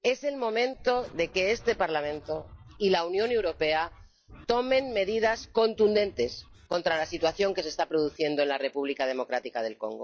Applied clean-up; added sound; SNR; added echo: classical method log-MMSE.